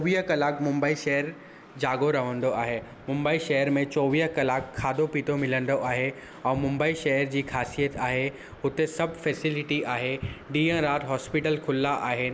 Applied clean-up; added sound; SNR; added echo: none; none; none; none.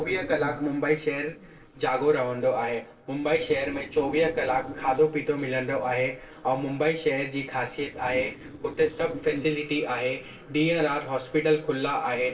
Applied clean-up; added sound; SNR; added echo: neural separator model SepFormer DNS4.